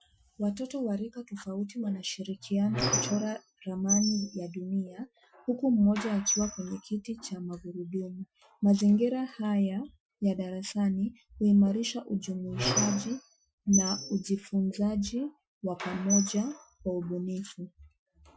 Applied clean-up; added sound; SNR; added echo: classical method Wiener filter.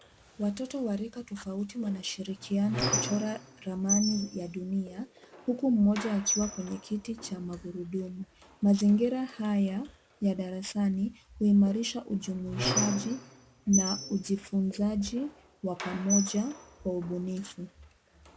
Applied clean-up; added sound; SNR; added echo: none; Squeak; 8 dB; none.